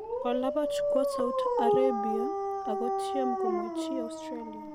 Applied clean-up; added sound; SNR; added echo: none; Dog; -4 dB; none.